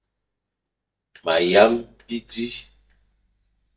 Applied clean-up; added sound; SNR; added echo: neural mask model DeepFilterNet 3.